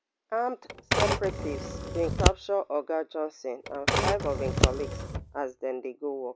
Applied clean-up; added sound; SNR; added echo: none; Scissors + Typewriter; -3 dB; none.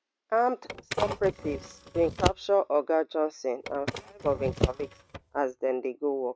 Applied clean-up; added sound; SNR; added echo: neural mask model RNNoise.